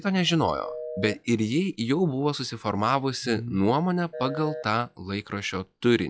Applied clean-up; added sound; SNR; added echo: classical method log-MMSE.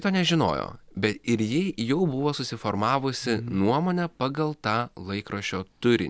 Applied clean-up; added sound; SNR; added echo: none; none; none; none.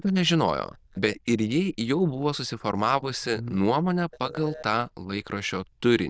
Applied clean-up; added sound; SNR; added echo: neural diffusion model UNIVERSE++.